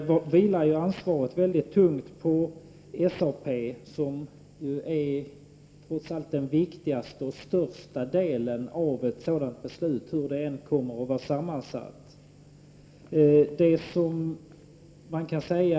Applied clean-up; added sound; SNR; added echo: none; none; none; reverberation time 1.8 s.